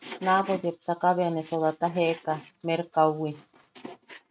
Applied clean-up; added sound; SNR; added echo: neural mask model RNNoise.